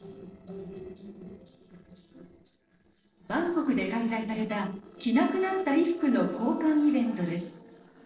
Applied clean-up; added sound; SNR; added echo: neural separator model SepFormer DNS4.